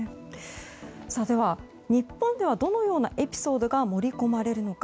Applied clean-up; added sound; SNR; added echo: none; none; none; none.